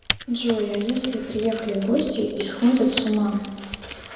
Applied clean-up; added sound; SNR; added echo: none; Typing; 11 dB; reverberation time 1.0 s.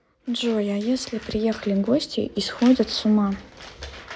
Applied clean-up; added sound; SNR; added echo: none; none; none; none.